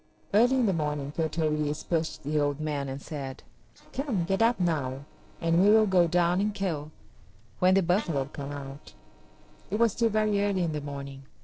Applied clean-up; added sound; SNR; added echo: neural separator model SepFormer DNS4.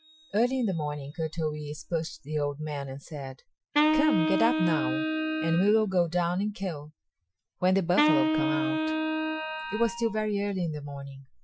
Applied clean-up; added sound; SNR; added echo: classical method Wiener filter.